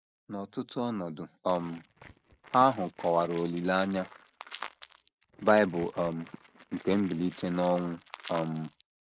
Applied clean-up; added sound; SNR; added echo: neural mask model RNNoise.